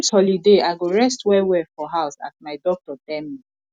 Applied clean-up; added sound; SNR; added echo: none; none; none; none.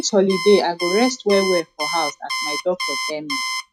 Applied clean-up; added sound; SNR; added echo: classical method log-MMSE.